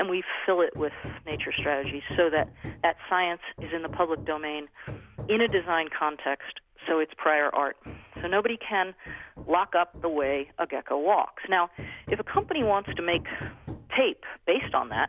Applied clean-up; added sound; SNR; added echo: none; Hammer; 16 dB; none.